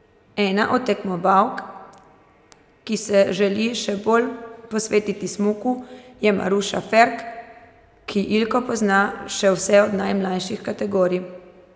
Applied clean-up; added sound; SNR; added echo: none; none; none; none.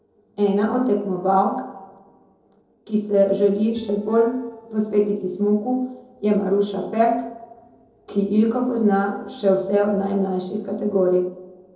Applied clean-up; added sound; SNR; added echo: neural separator model SepFormer DNS4.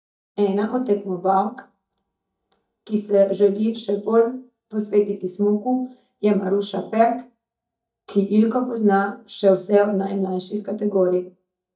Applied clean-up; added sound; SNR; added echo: neural mask model DeepFilterNet 3.